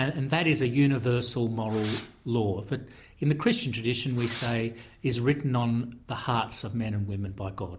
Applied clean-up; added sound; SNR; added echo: none; Fireworks; 13 dB; none.